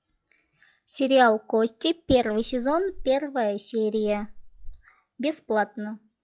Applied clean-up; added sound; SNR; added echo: classical method log-MMSE.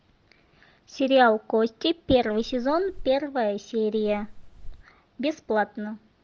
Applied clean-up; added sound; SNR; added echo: none; Wind; 14 dB; none.